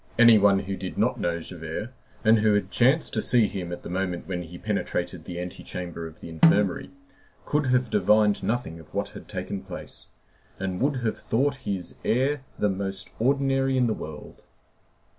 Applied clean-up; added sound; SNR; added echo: none; Snare drum; 1 dB; none.